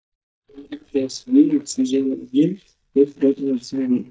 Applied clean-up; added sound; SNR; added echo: neural mask model DeepFilterNet 3.